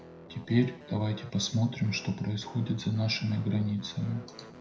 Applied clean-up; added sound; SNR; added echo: none; Guitar; 18 dB; reverberation time 0.4 s.